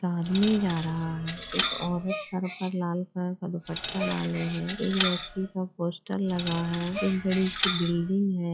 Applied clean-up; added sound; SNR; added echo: classical method log-MMSE.